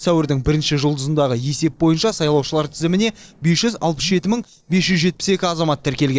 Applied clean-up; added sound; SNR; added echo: neural separator model SepFormer DNS4.